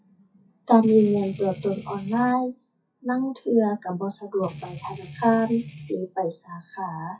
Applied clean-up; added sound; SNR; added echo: classical method WPE with log-MMSE.